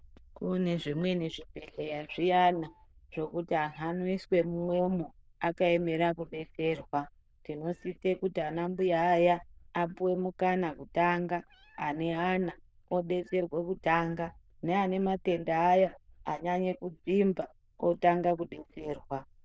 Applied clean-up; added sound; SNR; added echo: neural diffusion model UNIVERSE++.